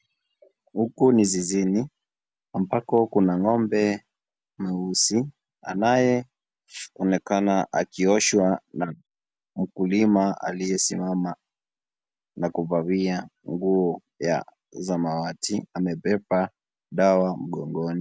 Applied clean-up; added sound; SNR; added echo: none; none; none; none.